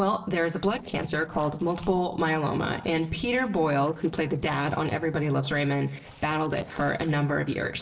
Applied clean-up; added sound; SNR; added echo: neural separator model SepFormer DNS4.